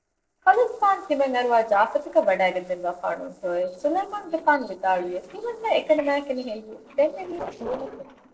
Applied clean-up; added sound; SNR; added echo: neural separator model SepFormer DNS4.